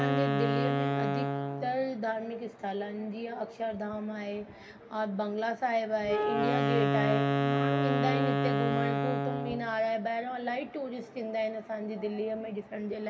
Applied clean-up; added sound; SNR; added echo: none; Wind instrument, woodwind instrument; -1 dB; reverberation time 2.7 s.